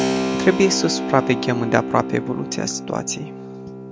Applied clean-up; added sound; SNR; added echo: none; Keyboard (musical); 4 dB; none.